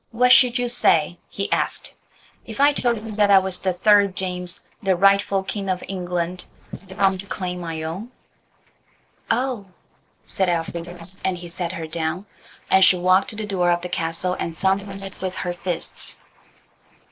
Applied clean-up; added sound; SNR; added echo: neural separator model SepFormer DNS4.